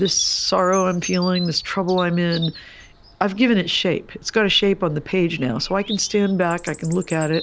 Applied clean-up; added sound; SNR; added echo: none; Bird vocalization, bird call, bird song; 16 dB; none.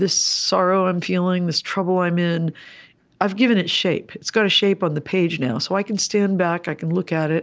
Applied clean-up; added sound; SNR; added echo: none; none; none; none.